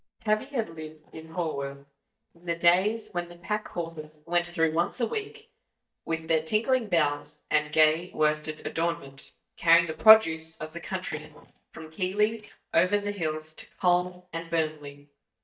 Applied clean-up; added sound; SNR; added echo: neural mask model DeepFilterNet 3.